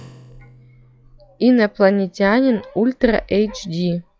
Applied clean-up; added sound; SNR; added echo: classical method log-MMSE.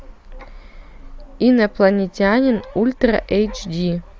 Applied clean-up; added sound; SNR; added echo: none; none; none; none.